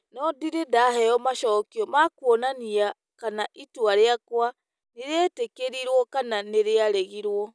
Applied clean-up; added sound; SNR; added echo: none; none; none; none.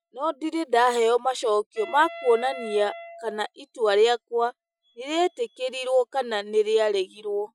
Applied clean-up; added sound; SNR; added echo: classical method Wiener filter.